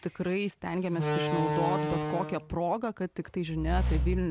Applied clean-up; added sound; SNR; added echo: none; Slam; 1 dB; none.